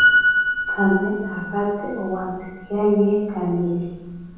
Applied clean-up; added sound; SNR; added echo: none; Piano; 1 dB; reverberation time 1.3 s.